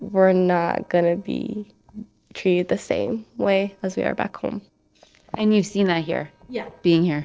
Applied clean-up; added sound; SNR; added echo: neural separator model SepFormer DNS4.